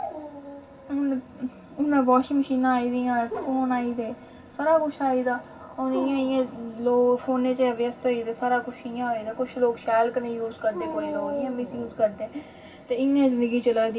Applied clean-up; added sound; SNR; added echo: none; Dog; 15 dB; reverberation time 0.4 s.